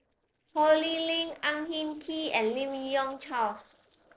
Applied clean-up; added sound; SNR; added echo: neural separator model SepFormer DNS4.